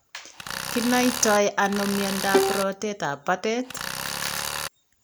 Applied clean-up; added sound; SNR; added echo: none; Bowed string instrument + Tools; 3 dB; none.